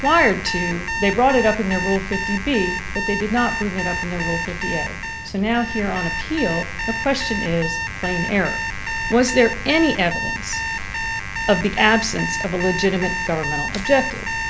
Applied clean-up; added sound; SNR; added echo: none; Alarm; 4 dB; none.